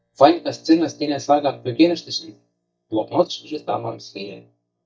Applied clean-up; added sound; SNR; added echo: neural mask model DeepFilterNet 3.